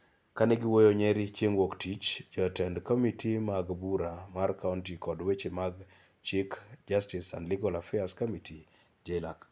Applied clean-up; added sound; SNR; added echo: none; none; none; none.